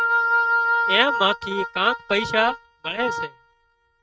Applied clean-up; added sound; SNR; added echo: neural mask model RNNoise.